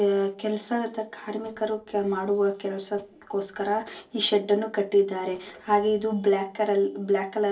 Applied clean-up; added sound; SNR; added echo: neural separator model SepFormer DNS4.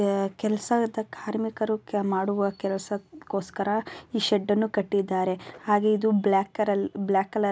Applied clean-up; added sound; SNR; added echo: none; none; none; none.